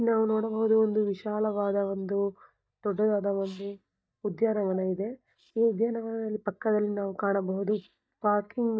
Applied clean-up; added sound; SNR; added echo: neural mask model DeepFilterNet 3.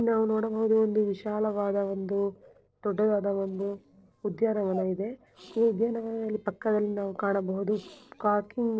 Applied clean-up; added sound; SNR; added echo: neural separator model SepFormer DNS4.